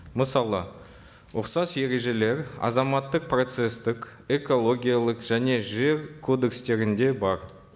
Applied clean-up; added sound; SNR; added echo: none; none; none; none.